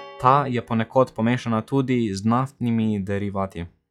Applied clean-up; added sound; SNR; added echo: classical method log-MMSE.